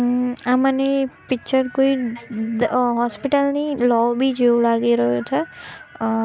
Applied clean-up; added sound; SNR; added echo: none; none; none; none.